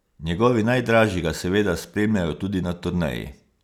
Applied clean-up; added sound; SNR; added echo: none; none; none; none.